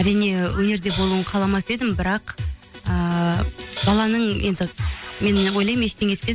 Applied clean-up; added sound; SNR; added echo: none; Hi-hat; 13 dB; none.